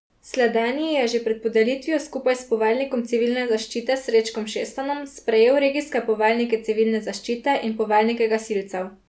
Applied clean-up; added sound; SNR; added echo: none; none; none; none.